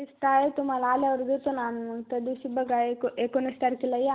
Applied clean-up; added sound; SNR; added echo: none; none; none; none.